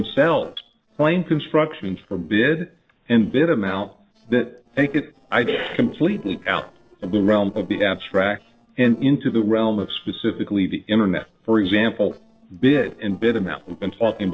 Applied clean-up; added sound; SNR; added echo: neural separator model SepFormer DNS4.